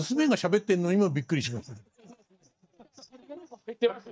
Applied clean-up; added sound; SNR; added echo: neural mask model DeepFilterNet 3.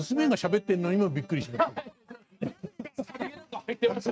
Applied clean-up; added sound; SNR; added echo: neural mask model RNNoise.